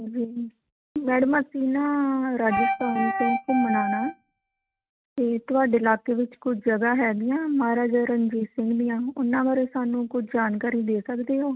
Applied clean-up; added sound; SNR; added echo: neural mask model RNNoise.